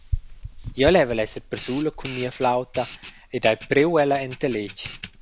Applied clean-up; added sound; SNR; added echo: none; Camera; 11 dB; none.